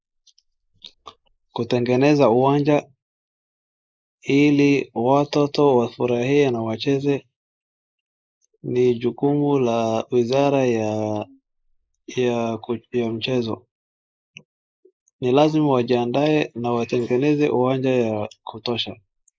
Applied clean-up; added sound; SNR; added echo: neural mask model Resemble Enhance denoiser.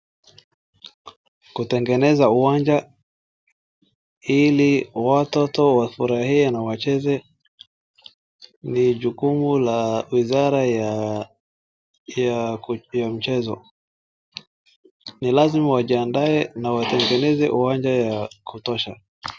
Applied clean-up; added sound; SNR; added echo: none; none; none; none.